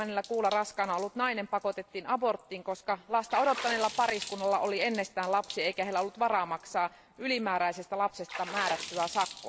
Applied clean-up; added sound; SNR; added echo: none; Water / Splash, splatter; 14 dB; none.